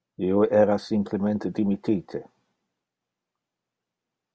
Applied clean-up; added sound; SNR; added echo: none; none; none; none.